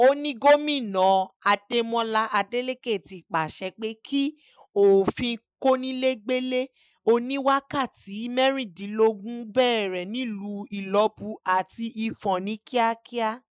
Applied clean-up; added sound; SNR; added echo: neural mask model Resemble Enhance denoiser.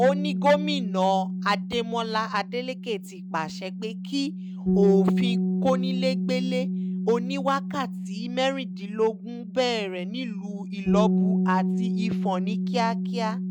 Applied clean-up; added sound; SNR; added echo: neural mask model RNNoise.